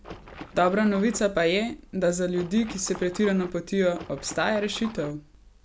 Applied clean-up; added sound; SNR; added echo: none; Water / Splash, splatter; 16 dB; none.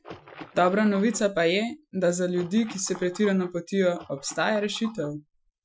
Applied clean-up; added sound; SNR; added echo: classical method Wiener filter.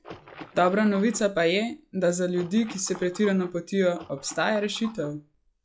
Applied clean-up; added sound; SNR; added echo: classical method log-MMSE.